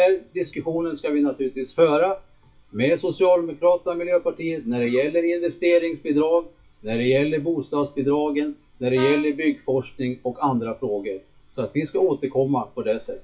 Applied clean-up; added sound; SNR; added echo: classical method WPE with log-MMSE.